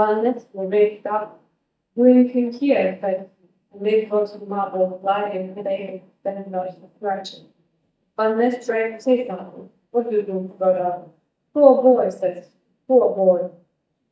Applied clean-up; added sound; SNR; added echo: neural mask model DeepFilterNet 3.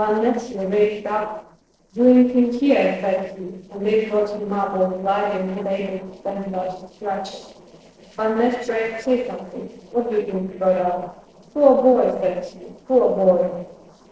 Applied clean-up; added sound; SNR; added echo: neural separator model SepFormer DNS4.